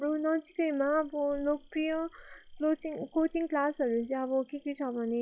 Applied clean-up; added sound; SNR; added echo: classical method log-MMSE.